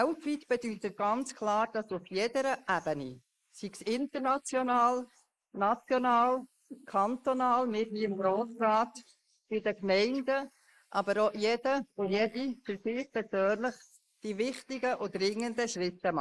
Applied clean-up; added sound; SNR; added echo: neural mask model Resemble Enhance denoiser.